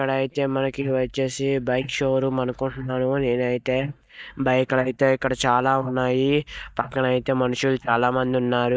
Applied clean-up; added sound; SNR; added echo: neural mask model DeepFilterNet 3.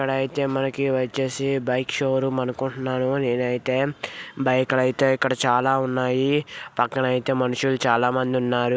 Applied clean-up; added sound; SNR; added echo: none; none; none; none.